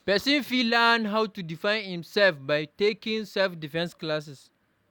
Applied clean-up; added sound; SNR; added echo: none; none; none; none.